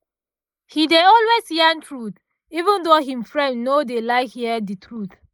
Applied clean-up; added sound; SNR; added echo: neural mask model Resemble Enhance denoiser.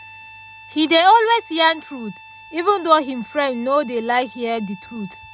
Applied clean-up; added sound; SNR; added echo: none; Harmonica; 20 dB; none.